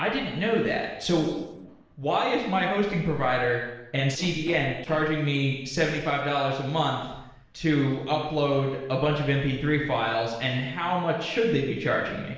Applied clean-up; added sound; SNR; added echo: neural separator model SepFormer DNS4.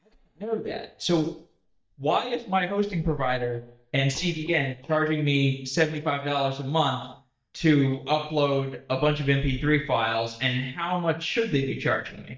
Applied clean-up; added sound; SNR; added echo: neural mask model DeepFilterNet 3.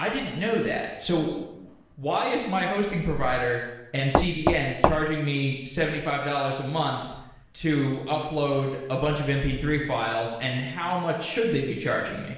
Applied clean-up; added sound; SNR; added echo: none; Knock; -2 dB; reverberation time 0.9 s.